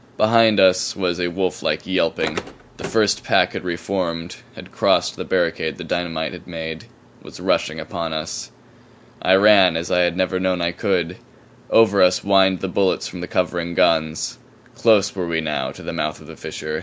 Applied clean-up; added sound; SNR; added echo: none; Car; 10 dB; none.